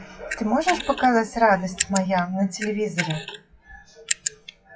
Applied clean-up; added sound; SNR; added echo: classical method WPE with log-MMSE.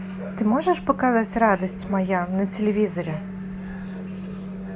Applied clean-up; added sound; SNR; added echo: none; none; none; none.